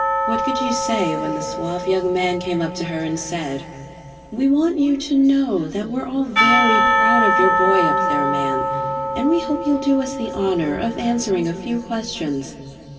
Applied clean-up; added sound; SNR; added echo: none; Church bell / Percussion; 1 dB; reverberation time 3.0 s.